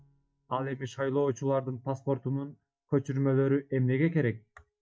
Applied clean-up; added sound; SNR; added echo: neural mask model DeepFilterNet 3.